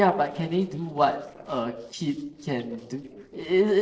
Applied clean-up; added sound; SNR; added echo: neural separator model SepFormer DNS4.